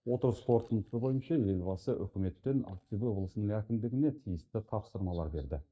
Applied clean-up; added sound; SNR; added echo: neural mask model DeepFilterNet 3.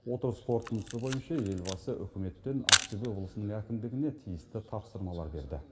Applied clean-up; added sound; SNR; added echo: none; Camera; -1 dB; reverberation time 2.5 s.